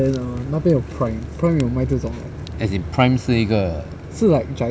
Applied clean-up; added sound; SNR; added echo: none; none; none; none.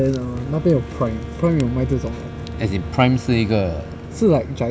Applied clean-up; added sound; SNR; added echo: none; Wind instrument, woodwind instrument; 18 dB; none.